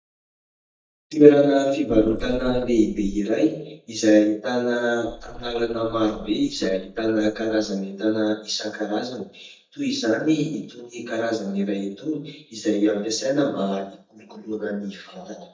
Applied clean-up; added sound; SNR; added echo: neural mask model DeepFilterNet 3.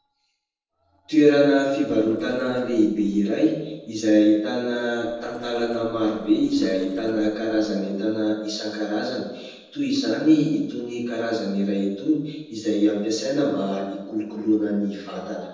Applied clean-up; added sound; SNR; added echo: neural separator model SepFormer DNS4.